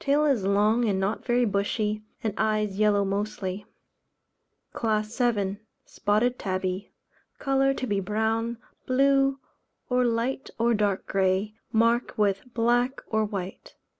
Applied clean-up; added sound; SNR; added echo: none; none; none; none.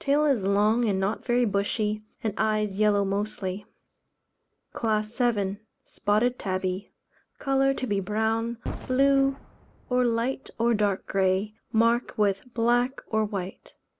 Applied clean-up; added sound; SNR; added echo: none; Boom; 15 dB; none.